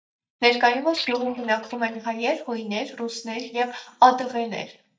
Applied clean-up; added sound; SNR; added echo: neural mask model DeepFilterNet 3.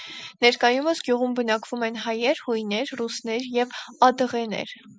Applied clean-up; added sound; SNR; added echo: none; none; none; none.